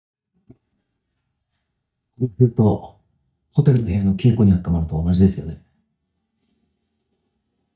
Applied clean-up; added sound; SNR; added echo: neural mask model DeepFilterNet 3.